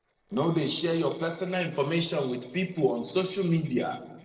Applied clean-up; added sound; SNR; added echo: neural separator model SepFormer DNS4.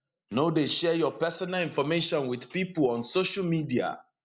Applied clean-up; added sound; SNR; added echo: none; none; none; none.